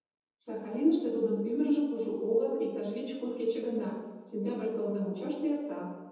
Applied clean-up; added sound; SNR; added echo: none; none; none; reverberation time 1.1 s.